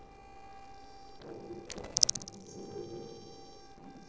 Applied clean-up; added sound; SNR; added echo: neural separator model SepFormer DNS4.